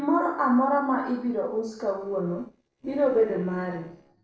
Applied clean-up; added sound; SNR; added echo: neural separator model SepFormer DNS4.